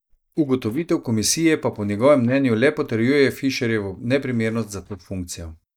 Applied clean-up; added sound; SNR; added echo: neural mask model DeepFilterNet 3.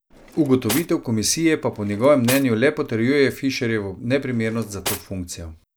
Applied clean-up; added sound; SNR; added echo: none; Cutlery, silverware; 12 dB; none.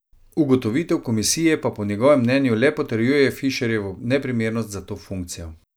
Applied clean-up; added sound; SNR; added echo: none; none; none; none.